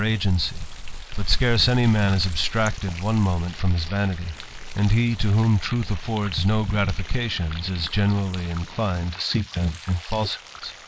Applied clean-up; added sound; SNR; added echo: neural mask model Resemble Enhance denoiser.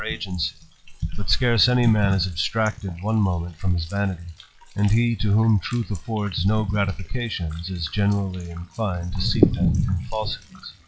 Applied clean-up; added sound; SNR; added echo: classical method log-MMSE.